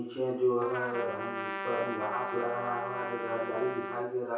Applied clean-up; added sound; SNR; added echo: none; Trumpet; 6 dB; reverberation time 0.6 s.